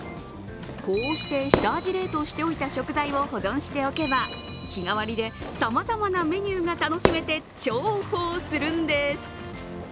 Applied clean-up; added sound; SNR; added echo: none; Fire / Fireworks; 7 dB; none.